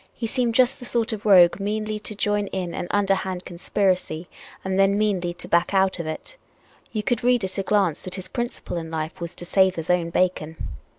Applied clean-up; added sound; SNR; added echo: none; none; none; none.